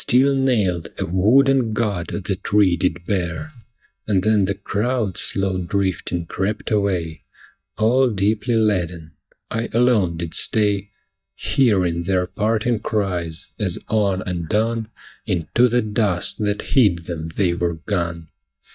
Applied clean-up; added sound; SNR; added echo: neural mask model DeepFilterNet 3.